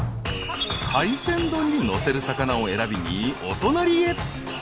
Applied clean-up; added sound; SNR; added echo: none; none; none; none.